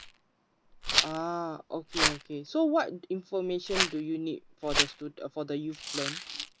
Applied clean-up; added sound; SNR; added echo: none; Rattle; 1 dB; none.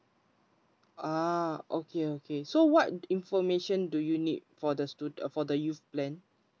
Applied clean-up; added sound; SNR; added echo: none; none; none; none.